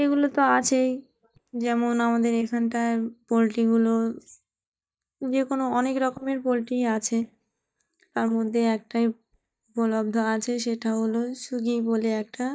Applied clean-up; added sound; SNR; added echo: neural mask model DeepFilterNet 3.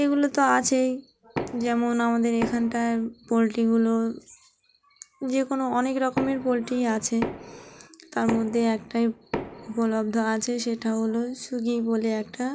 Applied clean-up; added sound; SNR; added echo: none; Knock; 11 dB; none.